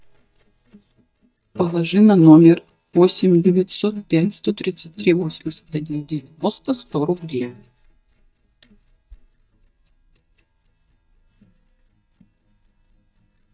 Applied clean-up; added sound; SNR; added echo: neural mask model DeepFilterNet 3.